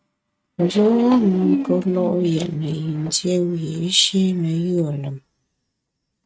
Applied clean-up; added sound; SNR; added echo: neural mask model RNNoise.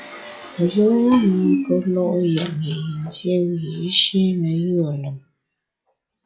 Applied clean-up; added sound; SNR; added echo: classical method log-MMSE.